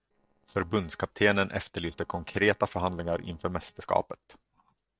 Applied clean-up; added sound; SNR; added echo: neural separator model SepFormer DNS4.